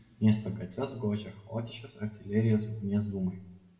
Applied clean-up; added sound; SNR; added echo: none; none; none; reverberation time 0.7 s.